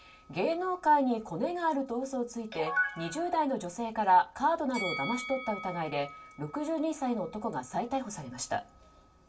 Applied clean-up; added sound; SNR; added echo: none; Bell; 16 dB; reverberation time 0.2 s.